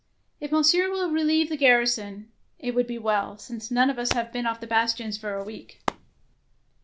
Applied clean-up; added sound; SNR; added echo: none; Hands; 12 dB; none.